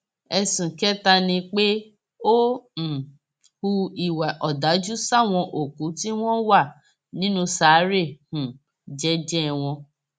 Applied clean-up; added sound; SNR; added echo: none; none; none; none.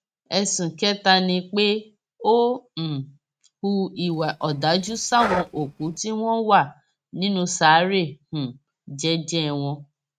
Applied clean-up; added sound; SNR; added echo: neural mask model RNNoise.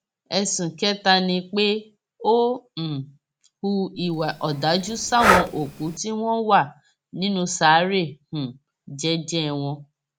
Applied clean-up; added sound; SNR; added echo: none; Breathing; 1 dB; none.